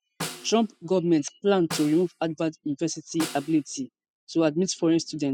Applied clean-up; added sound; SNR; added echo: classical method spectral subtraction.